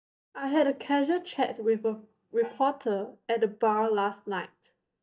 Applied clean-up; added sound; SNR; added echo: neural mask model DeepFilterNet 3.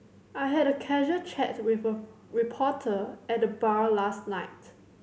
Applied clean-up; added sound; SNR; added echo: none; none; none; none.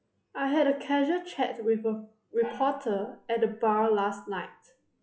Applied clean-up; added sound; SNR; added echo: classical method log-MMSE.